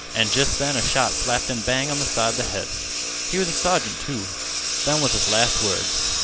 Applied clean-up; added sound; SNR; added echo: none; Engine; 0 dB; none.